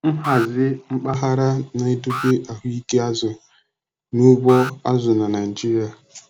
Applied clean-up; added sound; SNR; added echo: none; Alarm; 15 dB; none.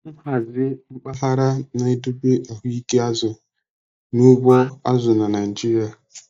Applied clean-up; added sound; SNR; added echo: neural mask model DeepFilterNet 3.